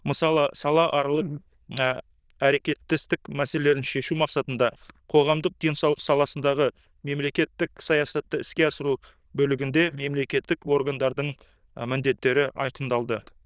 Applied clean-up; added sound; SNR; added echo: neural diffusion model UNIVERSE++.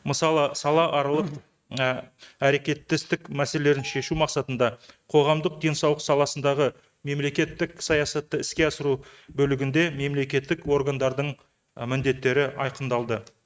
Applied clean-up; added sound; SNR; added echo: neural mask model RNNoise.